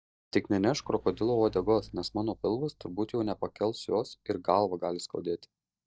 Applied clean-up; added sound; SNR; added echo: neural mask model DeepFilterNet 3.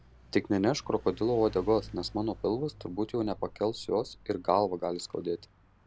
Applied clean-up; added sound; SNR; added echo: none; Mechanisms / Bicycle; 20 dB; none.